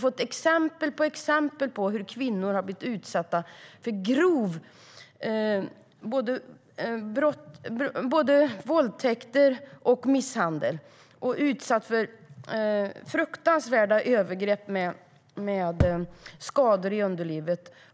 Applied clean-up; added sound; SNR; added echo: none; Thump, thud; 2 dB; none.